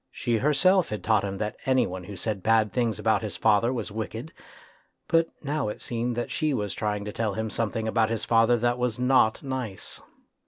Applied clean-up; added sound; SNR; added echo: none; none; none; none.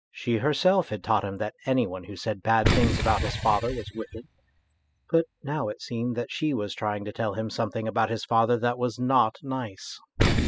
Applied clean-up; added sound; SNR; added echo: classical method spectral subtraction.